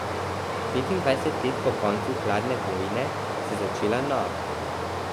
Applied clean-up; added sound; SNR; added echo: none; Stream; 0 dB; none.